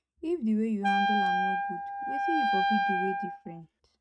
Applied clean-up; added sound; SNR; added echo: neural mask model RNNoise.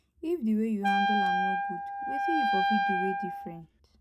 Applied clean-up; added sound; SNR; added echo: none; Wind instrument, woodwind instrument; -5 dB; none.